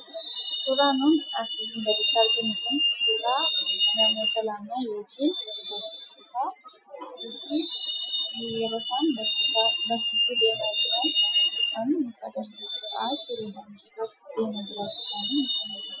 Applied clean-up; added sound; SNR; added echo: classical method Wiener filter.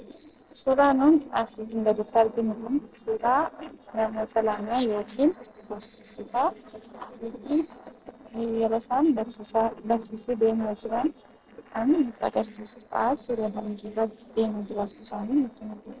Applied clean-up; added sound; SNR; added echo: neural separator model SepFormer DNS4.